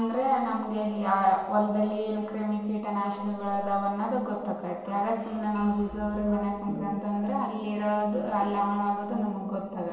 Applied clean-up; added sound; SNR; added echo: none; Organ; 7 dB; reverberation time 1.3 s.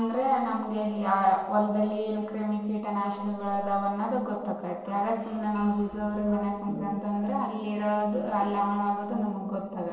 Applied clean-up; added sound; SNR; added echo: neural separator model SepFormer DNS4.